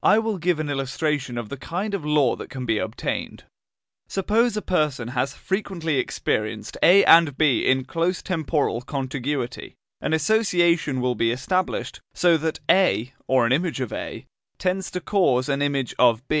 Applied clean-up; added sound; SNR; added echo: none; none; none; none.